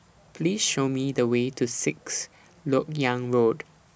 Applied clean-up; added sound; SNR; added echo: none; none; none; none.